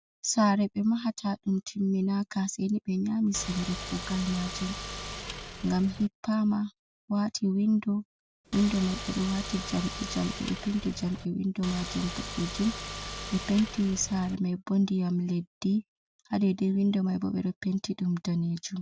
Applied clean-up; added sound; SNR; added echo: none; Car; 9 dB; none.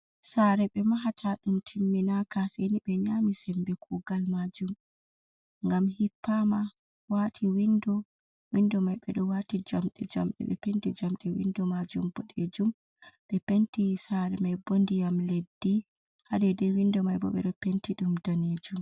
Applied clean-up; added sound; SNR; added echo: none; none; none; none.